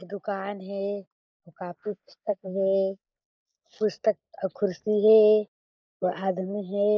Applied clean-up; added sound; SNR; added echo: neural mask model Resemble Enhance denoiser.